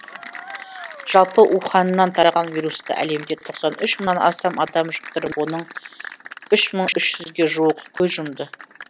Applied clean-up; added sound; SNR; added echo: none; Applause / Cheering; 17 dB; none.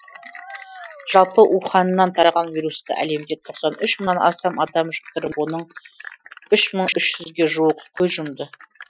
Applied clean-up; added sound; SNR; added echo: classical method Wiener filter.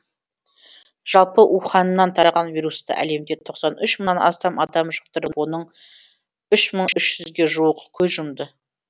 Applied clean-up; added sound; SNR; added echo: none; none; none; none.